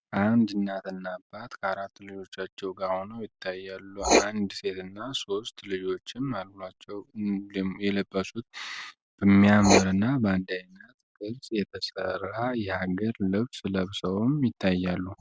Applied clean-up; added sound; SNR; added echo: none; Writing; 7 dB; none.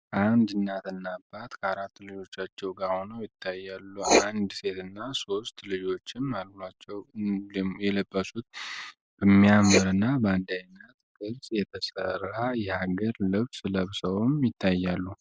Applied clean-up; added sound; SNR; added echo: neural mask model Resemble Enhance denoiser.